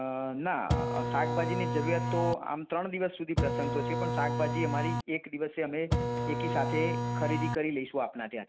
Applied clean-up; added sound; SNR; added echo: none; Printer; -2 dB; none.